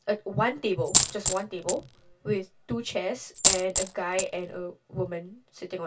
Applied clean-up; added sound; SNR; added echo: none; Coin (dropping); -4 dB; reverberation time 0.1 s.